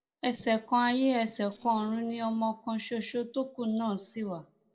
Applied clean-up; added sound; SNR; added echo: neural separator model SepFormer DNS4.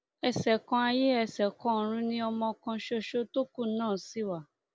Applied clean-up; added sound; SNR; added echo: none; none; none; none.